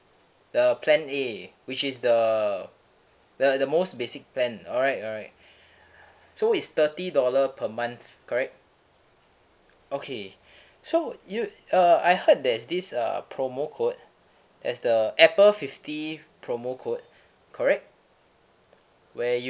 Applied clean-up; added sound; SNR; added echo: none; none; none; none.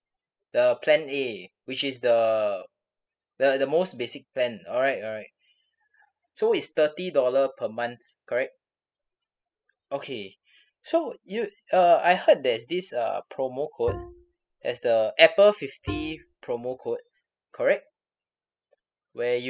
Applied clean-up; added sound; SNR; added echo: classical method spectral subtraction.